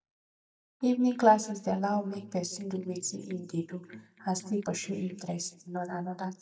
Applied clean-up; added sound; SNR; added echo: neural mask model DeepFilterNet 3.